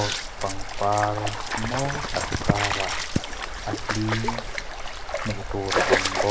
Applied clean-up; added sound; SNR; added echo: none; Stream; -1 dB; none.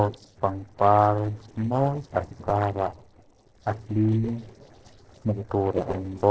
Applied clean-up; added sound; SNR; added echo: neural separator model SepFormer DNS4.